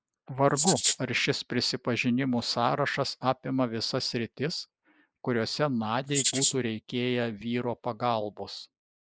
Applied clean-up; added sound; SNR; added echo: neural mask model Resemble Enhance denoiser.